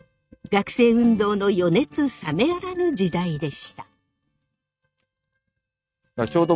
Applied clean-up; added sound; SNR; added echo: neural mask model RNNoise.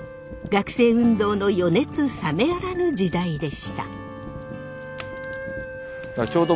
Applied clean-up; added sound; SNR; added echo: none; Fire + Wind instrument, woodwind instrument; 13 dB; none.